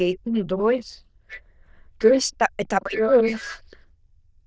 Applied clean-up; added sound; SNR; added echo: neural diffusion model UNIVERSE++.